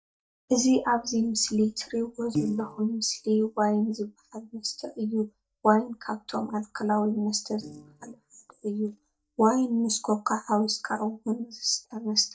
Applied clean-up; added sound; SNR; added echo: neural mask model DeepFilterNet 3.